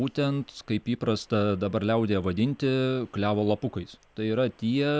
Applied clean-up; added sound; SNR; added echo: none; none; none; none.